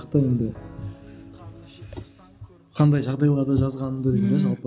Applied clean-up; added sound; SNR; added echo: none; none; none; none.